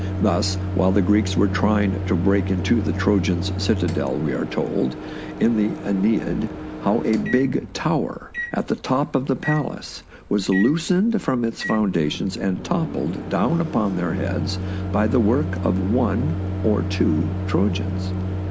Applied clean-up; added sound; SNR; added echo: none; Microwave oven; 5 dB; none.